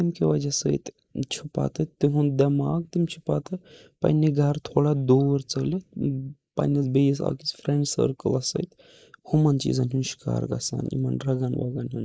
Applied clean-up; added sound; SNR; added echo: neural mask model Resemble Enhance denoiser.